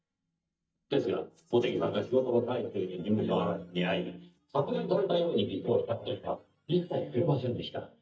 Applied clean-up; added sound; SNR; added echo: neural mask model DeepFilterNet 3.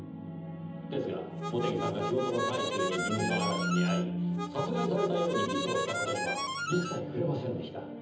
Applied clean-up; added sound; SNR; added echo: none; Harmonica; 3 dB; reverberation time 0.8 s.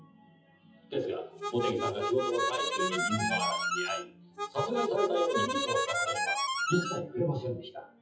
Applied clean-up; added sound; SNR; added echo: classical method WPE with log-MMSE.